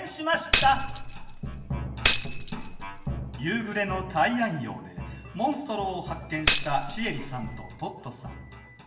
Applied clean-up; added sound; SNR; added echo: none; Tambourine; 0 dB; reverberation time 0.9 s.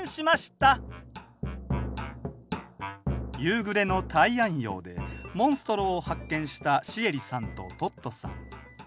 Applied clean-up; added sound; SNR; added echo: none; none; none; none.